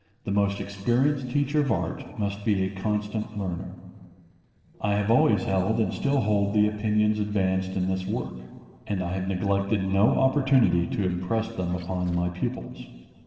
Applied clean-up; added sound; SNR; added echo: neural separator model SepFormer DNS4.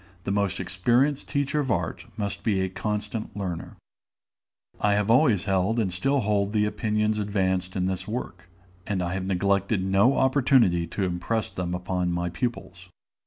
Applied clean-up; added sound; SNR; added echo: none; none; none; none.